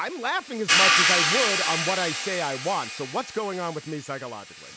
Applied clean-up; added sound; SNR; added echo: none; Hi-hat; -4 dB; none.